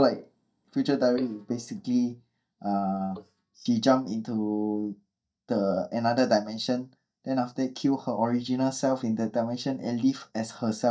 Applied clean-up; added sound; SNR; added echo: neural mask model DeepFilterNet 3.